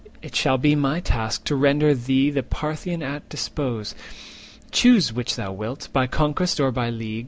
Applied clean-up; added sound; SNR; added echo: none; none; none; none.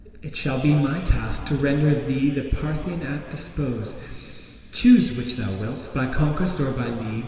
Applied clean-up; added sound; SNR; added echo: none; none; none; reverberation time 2.5 s.